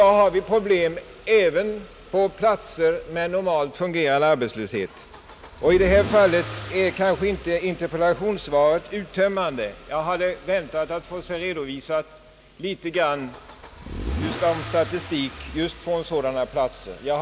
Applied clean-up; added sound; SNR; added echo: none; Engine starting / Accelerating, revving, vroom / Car; 15 dB; none.